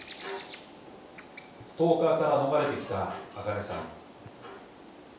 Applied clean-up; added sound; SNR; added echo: none; Bird; 16 dB; reverberation time 0.7 s.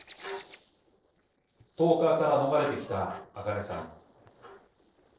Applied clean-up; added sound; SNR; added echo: neural separator model SepFormer DNS4.